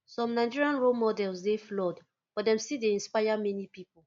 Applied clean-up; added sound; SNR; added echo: none; none; none; none.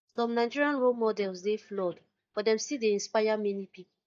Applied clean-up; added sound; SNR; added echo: neural mask model DeepFilterNet 3.